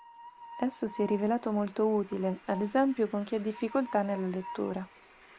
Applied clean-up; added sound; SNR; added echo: none; Train; 17 dB; none.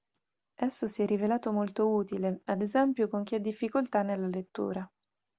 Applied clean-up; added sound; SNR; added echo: none; none; none; none.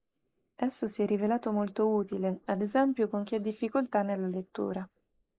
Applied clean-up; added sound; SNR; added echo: neural mask model Resemble Enhance denoiser.